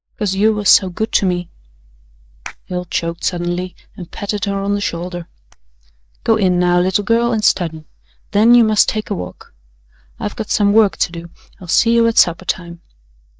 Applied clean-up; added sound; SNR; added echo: neural mask model DeepFilterNet 3.